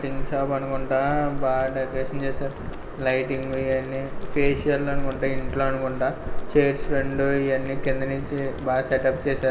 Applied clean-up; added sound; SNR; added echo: none; Boiling; 4 dB; reverberation time 1.7 s.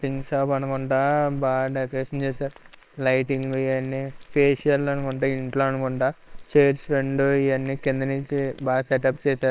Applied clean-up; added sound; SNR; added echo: neural separator model SepFormer WHAMR!.